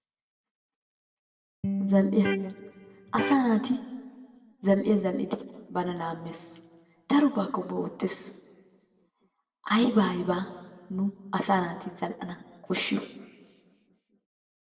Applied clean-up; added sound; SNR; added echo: none; Electric guitar; 1 dB; reverberation time 1.1 s.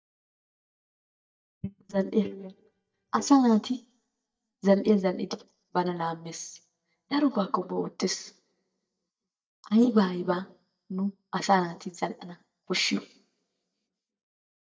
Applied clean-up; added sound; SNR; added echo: neural mask model DeepFilterNet 3.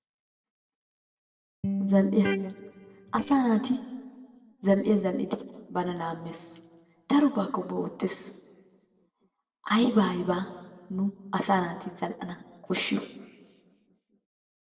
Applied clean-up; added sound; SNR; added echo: neural separator model SepFormer DNS4.